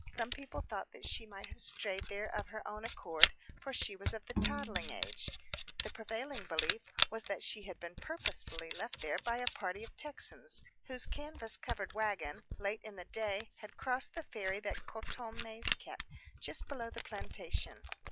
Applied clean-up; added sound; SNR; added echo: classical method log-MMSE.